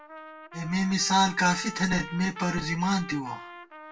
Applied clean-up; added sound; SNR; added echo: none; Trumpet; 15 dB; reverberation time 0.2 s.